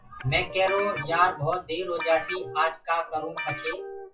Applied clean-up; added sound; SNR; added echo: classical method WPE with log-MMSE.